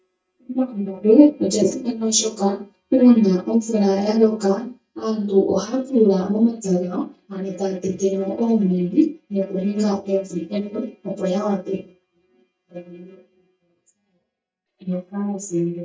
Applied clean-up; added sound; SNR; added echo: neural mask model DeepFilterNet 3.